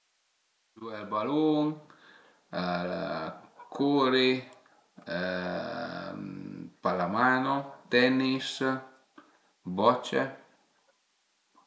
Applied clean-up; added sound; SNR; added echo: none; none; none; none.